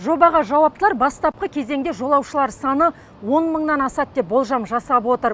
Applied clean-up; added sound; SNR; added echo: none; none; none; none.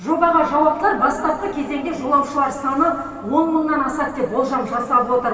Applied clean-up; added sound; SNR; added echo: none; none; none; reverberation time 2.5 s.